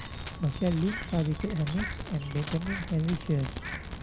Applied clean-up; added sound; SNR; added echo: none; Fireworks + Bird; 6 dB; none.